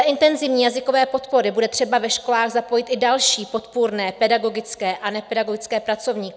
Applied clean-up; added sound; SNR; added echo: none; none; none; none.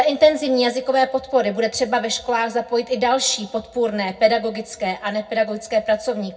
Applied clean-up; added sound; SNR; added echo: none; none; none; reverberation time 0.4 s.